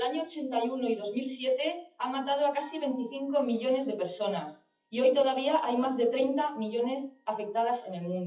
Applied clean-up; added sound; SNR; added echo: classical method WPE with log-MMSE.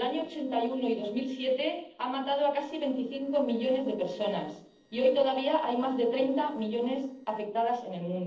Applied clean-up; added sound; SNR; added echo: neural separator model SepFormer DNS4.